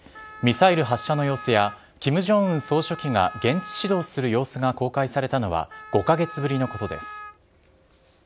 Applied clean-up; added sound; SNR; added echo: none; Wind instrument, woodwind instrument; 16 dB; none.